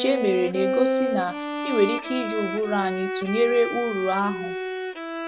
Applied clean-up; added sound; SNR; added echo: none; Bowed string instrument; 4 dB; none.